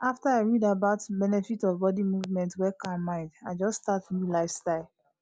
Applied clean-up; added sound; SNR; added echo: none; none; none; none.